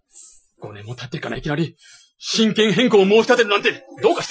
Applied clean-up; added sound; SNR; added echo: classical method Wiener filter.